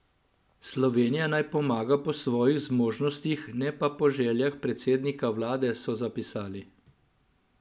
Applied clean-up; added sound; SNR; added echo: none; none; none; none.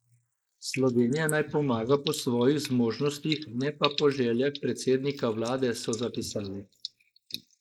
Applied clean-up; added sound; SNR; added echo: neural mask model Resemble Enhance denoiser.